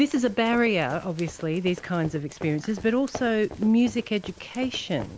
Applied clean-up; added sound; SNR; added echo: none; Run; 17 dB; none.